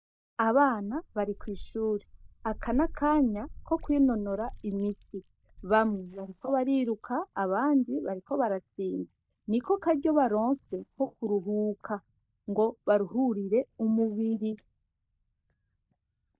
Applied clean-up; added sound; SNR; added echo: neural mask model DeepFilterNet 3.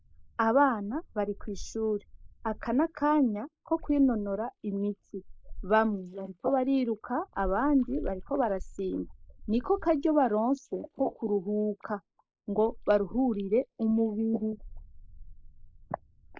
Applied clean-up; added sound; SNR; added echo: neural mask model Resemble Enhance denoiser.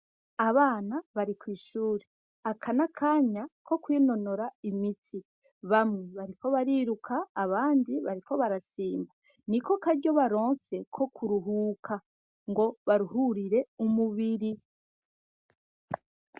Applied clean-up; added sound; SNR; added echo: none; none; none; none.